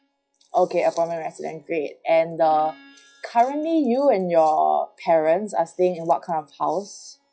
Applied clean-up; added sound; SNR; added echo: classical method WPE with log-MMSE.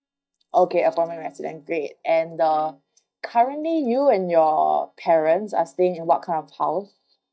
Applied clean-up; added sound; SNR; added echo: neural mask model DeepFilterNet 3.